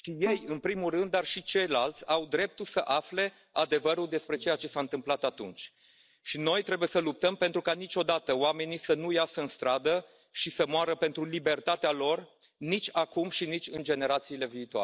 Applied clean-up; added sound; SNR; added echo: neural mask model DeepFilterNet 3.